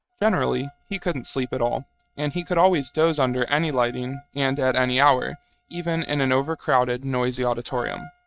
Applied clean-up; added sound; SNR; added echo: neural mask model RNNoise.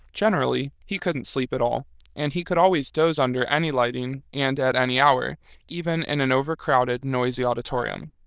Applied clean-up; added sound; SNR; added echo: neural diffusion model UNIVERSE++.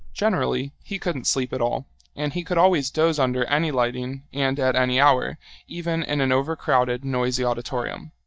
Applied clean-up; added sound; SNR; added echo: neural mask model DeepFilterNet 3.